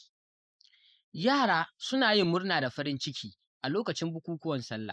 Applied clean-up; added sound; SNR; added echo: neural mask model Resemble Enhance denoiser.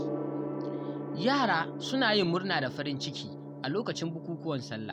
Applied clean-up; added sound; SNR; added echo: none; Gong; 6 dB; none.